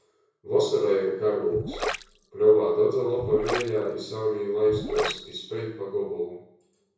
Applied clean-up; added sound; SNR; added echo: none; Gurgling; 8 dB; reverberation time 0.6 s.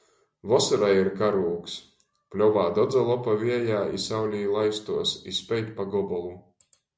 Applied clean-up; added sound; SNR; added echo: none; none; none; none.